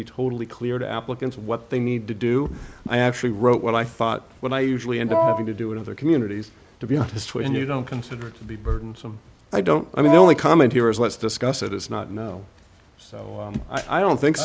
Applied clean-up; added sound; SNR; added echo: none; Wind instrument, woodwind instrument; 0 dB; none.